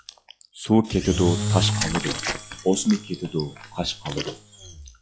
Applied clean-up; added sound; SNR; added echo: classical method log-MMSE.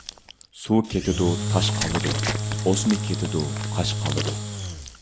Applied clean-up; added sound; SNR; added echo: none; Engine / Drill; 1 dB; none.